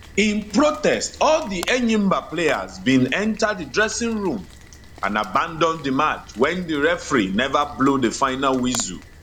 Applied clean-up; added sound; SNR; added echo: none; Rain; 19 dB; none.